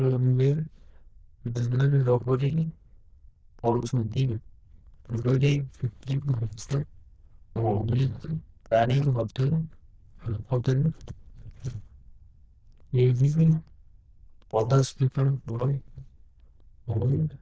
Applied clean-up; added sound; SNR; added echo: neural diffusion model UNIVERSE++.